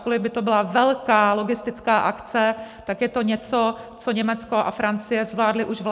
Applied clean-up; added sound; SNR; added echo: none; none; none; none.